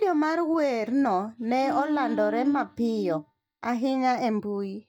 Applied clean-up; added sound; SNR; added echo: neural mask model DeepFilterNet 3.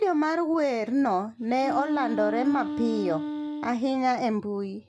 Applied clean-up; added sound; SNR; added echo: none; Wind instrument, woodwind instrument; 7 dB; none.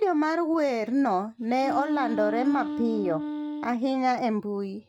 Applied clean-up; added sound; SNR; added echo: neural mask model RNNoise.